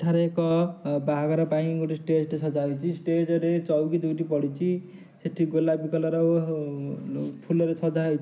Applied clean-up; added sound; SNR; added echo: none; none; none; none.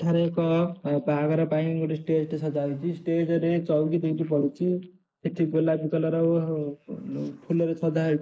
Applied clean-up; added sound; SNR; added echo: neural mask model Resemble Enhance denoiser.